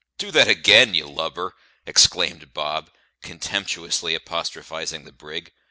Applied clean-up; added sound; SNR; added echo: none; none; none; none.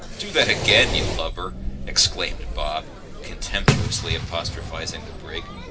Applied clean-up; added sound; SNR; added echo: none; Fireworks; 2 dB; reverberation time 0.4 s.